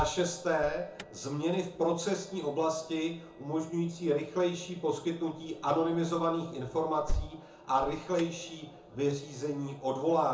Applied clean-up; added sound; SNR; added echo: none; Alarm; 12 dB; reverberation time 0.5 s.